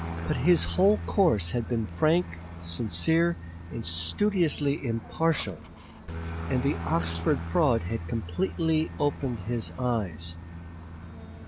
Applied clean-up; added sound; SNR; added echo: none; Aircraft; 9 dB; none.